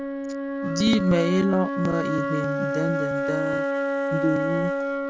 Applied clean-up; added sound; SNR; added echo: none; Wind instrument, woodwind instrument; 1 dB; none.